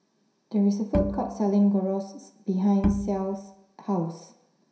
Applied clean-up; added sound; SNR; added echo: none; Bowed string instrument; 6 dB; reverberation time 0.7 s.